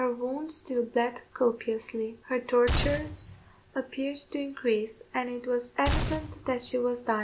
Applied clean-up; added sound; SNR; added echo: none; Gunshot, gunfire; 3 dB; none.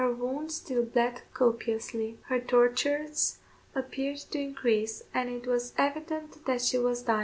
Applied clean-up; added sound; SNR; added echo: none; none; none; none.